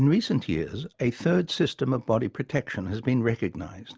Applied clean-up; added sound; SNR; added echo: none; none; none; none.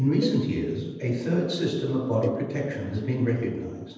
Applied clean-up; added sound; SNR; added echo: neural separator model SepFormer DNS4.